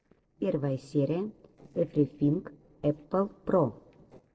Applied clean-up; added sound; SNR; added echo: neural separator model SepFormer DNS4.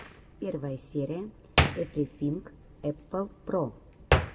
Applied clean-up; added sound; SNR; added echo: none; Hands; -2 dB; reverberation time 2.0 s.